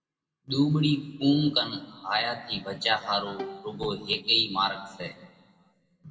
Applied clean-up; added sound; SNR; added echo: none; Bowed string instrument; 15 dB; reverberation time 1.4 s.